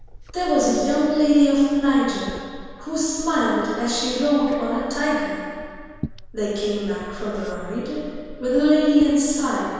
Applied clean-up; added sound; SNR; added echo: none; Liquid; 17 dB; reverberation time 1.9 s.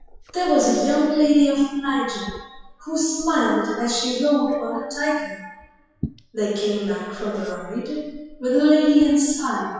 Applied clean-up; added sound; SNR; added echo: classical method WPE with log-MMSE.